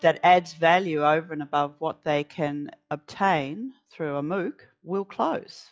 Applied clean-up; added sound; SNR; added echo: classical method log-MMSE.